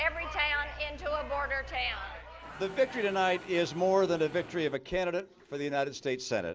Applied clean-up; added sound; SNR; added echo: none; Mechanisms; 17 dB; none.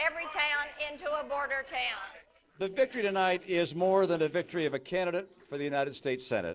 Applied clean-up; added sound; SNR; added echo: neural separator model SepFormer DNS4.